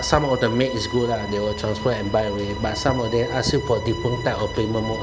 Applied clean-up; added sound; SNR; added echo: none; Bowed string instrument; 13 dB; none.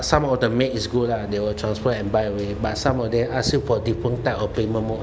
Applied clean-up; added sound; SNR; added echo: none; none; none; none.